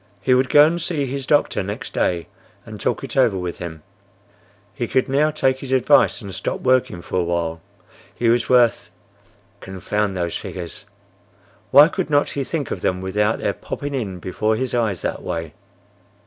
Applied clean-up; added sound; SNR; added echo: none; none; none; none.